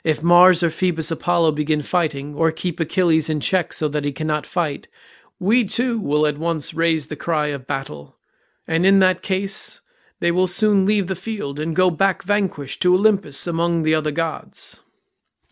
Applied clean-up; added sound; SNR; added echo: none; none; none; none.